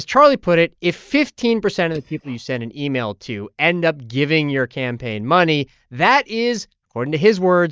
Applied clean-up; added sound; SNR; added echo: neural mask model DeepFilterNet 3.